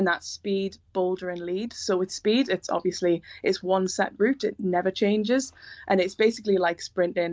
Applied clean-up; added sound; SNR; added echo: none; none; none; none.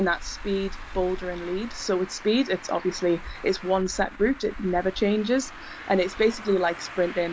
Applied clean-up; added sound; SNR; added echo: none; Traffic noise, roadway noise; 13 dB; none.